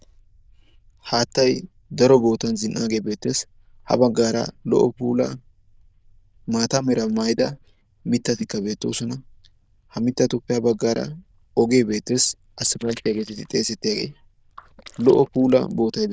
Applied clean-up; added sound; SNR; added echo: neural diffusion model UNIVERSE++.